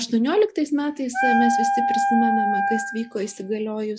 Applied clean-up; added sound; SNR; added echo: classical method log-MMSE.